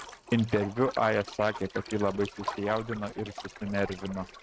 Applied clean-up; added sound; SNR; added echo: neural mask model RNNoise.